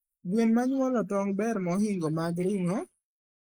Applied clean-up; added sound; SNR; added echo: neural mask model Resemble Enhance denoiser.